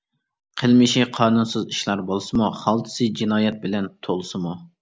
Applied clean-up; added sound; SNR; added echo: none; none; none; none.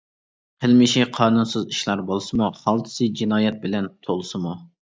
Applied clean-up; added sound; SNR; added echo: neural mask model DeepFilterNet 3.